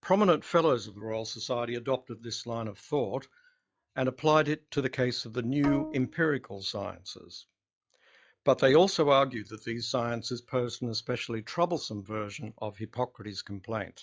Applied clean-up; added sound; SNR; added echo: classical method log-MMSE.